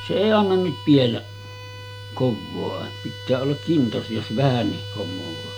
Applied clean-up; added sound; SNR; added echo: none; Bowed string instrument; 15 dB; none.